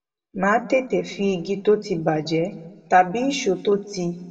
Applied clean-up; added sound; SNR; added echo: none; none; none; reverberation time 1.2 s.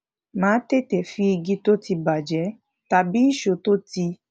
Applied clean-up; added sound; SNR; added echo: none; none; none; none.